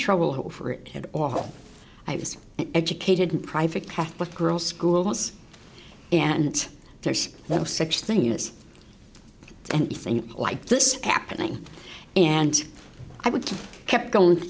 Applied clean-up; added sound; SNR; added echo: none; Whoosh, swoosh, swish; 9 dB; none.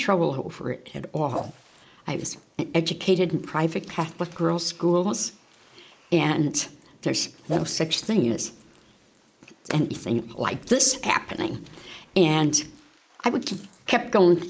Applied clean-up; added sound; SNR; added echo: neural mask model Resemble Enhance denoiser.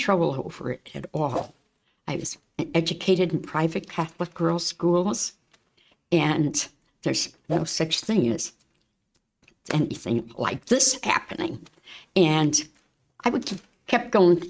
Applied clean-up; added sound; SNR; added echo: neural mask model RNNoise.